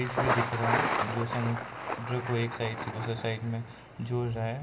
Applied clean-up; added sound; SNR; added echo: none; Thunder; 1 dB; reverberation time 0.8 s.